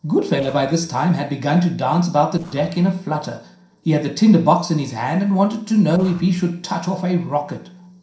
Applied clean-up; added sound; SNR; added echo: neural separator model SepFormer DNS4.